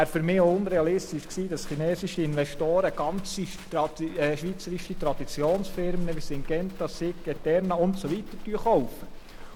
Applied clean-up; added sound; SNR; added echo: none; Livestock, farm animals, working animals; 8 dB; none.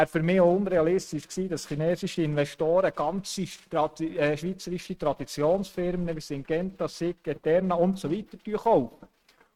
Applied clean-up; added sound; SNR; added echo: neural mask model RNNoise.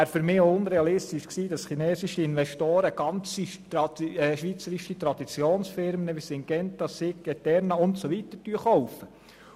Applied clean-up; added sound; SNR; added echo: none; none; none; none.